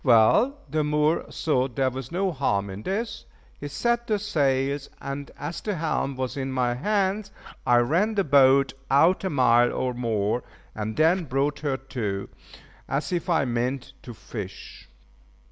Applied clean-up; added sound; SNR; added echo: none; none; none; none.